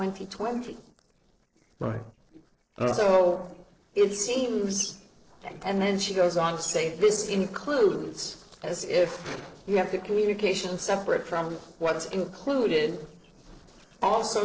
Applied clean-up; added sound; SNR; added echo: neural separator model SepFormer DNS4.